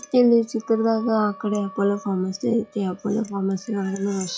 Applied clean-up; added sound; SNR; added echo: classical method log-MMSE.